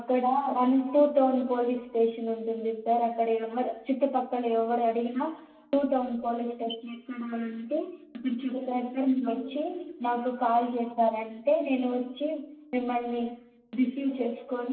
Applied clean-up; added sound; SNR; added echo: none; none; none; reverberation time 0.3 s.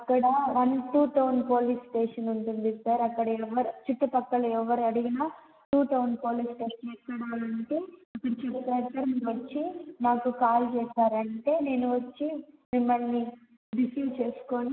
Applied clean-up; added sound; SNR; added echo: none; none; none; none.